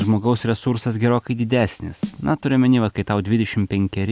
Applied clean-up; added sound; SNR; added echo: none; Snare drum; 17 dB; none.